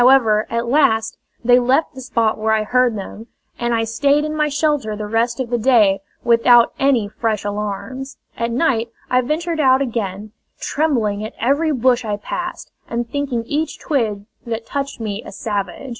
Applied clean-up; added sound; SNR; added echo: none; none; none; none.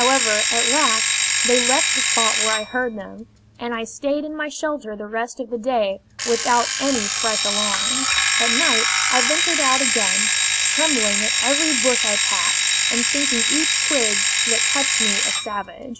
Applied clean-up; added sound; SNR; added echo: none; Alarm; -5 dB; none.